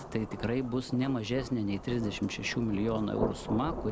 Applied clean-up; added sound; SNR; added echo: none; Rain / Thunderstorm; 8 dB; none.